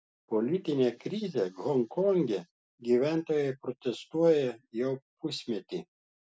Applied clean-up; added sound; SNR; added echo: none; none; none; none.